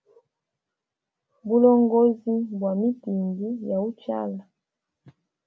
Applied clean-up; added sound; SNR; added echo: none; none; none; none.